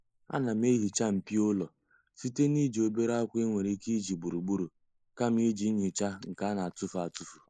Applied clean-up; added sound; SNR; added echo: neural mask model Resemble Enhance denoiser.